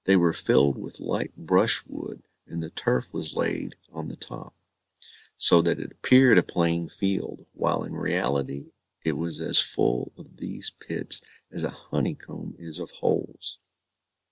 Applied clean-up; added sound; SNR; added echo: none; none; none; none.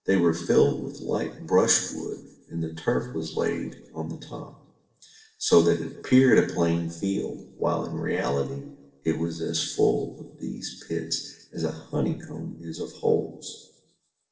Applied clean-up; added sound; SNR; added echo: none; none; none; reverberation time 0.8 s.